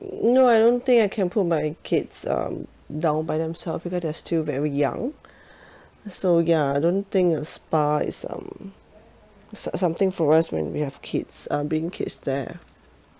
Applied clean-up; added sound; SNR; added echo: none; none; none; none.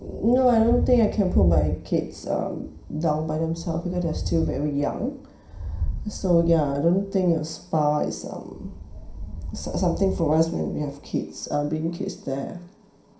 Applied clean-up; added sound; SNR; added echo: none; Thunder; 7 dB; reverberation time 0.5 s.